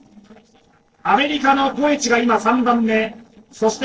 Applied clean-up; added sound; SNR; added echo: neural separator model SepFormer DNS4.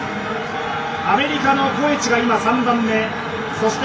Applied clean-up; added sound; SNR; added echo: none; Brass instrument; 18 dB; reverberation time 0.3 s.